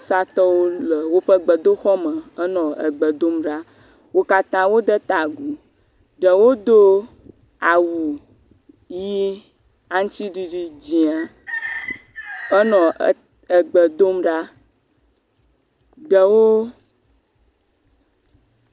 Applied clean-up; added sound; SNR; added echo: none; none; none; none.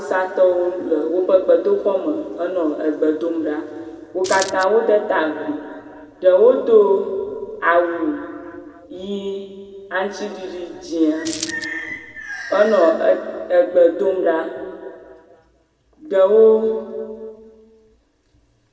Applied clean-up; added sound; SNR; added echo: none; Coin (dropping); 10 dB; reverberation time 2.0 s.